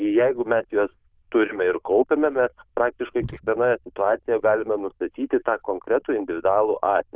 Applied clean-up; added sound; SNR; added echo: neural diffusion model UNIVERSE++.